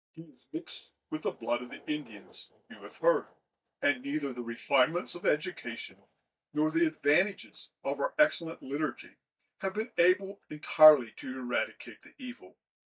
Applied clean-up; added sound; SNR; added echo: neural mask model DeepFilterNet 3.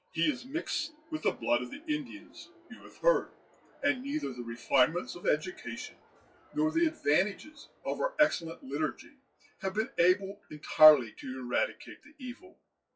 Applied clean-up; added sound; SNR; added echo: classical method WPE with log-MMSE.